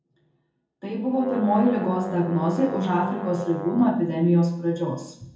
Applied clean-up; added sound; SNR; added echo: none; Brass instrument; 13 dB; reverberation time 0.7 s.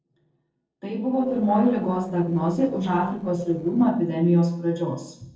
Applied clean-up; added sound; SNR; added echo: neural separator model SepFormer DNS4.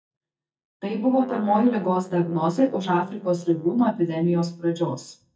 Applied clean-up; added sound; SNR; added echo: neural mask model DeepFilterNet 3.